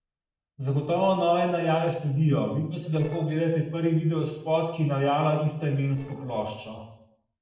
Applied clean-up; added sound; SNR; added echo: neural separator model SepFormer DNS4.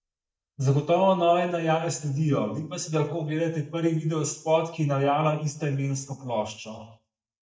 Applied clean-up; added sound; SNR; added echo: neural mask model DeepFilterNet 3.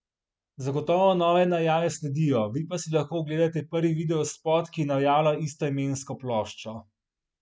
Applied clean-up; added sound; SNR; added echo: none; none; none; none.